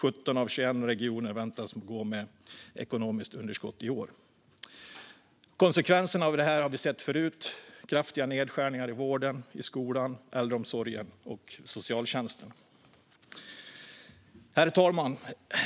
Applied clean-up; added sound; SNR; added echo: none; none; none; none.